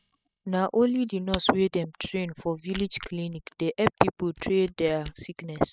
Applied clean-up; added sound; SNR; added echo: classical method spectral subtraction.